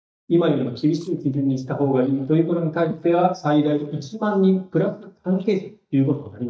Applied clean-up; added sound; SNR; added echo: neural mask model DeepFilterNet 3.